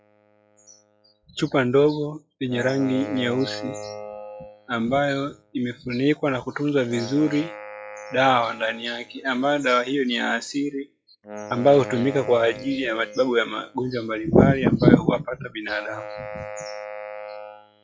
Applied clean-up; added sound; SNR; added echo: classical method log-MMSE.